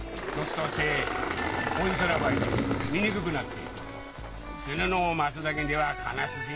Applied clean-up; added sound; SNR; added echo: none; Engine; 3 dB; none.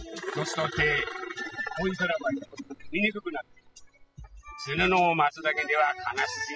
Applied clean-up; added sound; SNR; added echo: classical method spectral subtraction.